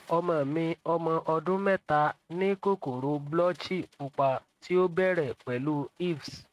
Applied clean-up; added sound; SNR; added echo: neural mask model RNNoise.